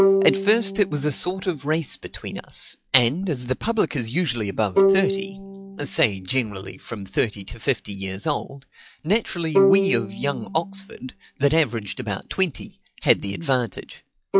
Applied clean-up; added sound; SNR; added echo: classical method log-MMSE.